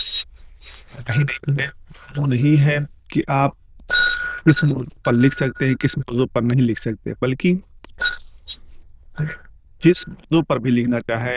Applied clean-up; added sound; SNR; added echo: neural diffusion model UNIVERSE++.